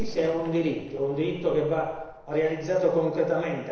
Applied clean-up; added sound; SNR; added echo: neural separator model SepFormer DNS4.